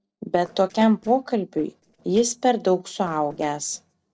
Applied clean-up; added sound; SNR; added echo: neural separator model SepFormer DNS4.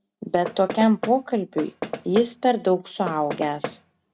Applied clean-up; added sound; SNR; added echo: none; Knock; 11 dB; none.